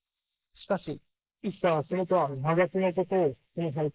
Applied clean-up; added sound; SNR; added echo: neural mask model Resemble Enhance denoiser.